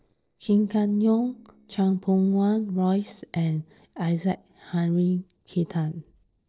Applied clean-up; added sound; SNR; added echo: neural separator model SepFormer DNS4.